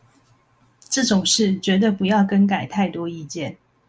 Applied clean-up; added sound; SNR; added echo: none; none; none; none.